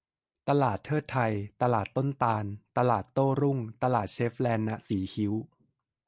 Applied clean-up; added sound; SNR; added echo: none; none; none; none.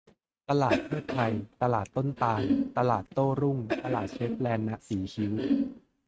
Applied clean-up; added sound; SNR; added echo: neural mask model RNNoise.